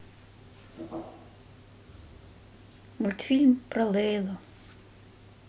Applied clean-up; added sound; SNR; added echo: none; none; none; none.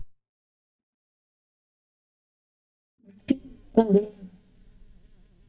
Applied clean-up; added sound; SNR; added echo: neural mask model DeepFilterNet 3.